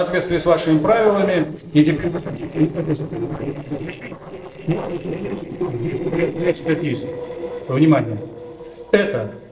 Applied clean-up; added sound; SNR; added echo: neural separator model SepFormer DNS4.